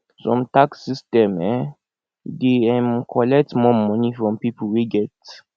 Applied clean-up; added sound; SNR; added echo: none; none; none; none.